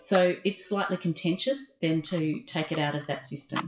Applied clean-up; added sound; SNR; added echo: classical method WPE with log-MMSE.